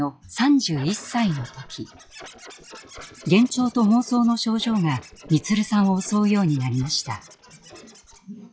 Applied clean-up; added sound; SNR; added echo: classical method log-MMSE.